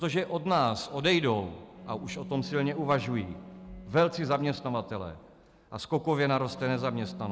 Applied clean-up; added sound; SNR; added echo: none; Bowed string instrument; 16 dB; none.